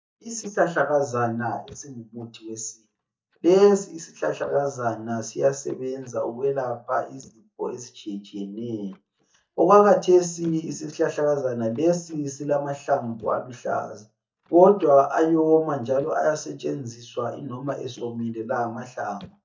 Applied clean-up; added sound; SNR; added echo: neural mask model DeepFilterNet 3.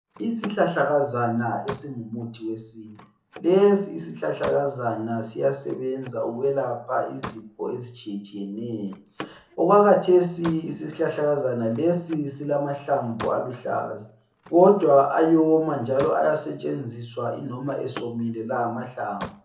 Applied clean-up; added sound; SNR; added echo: none; Slam; 20 dB; reverberation time 0.6 s.